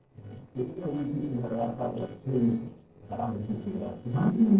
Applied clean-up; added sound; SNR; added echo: neural separator model SepFormer DNS4.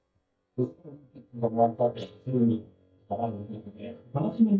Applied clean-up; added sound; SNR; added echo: neural mask model DeepFilterNet 3.